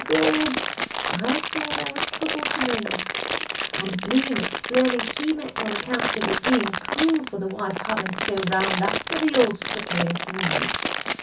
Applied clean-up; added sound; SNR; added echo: none; Crumpling, crinkling; 0 dB; reverberation time 0.3 s.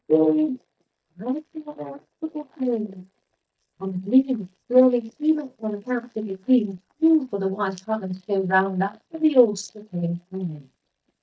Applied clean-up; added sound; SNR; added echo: neural mask model DeepFilterNet 3.